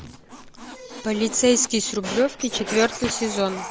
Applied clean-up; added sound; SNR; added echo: none; Squeak; 13 dB; none.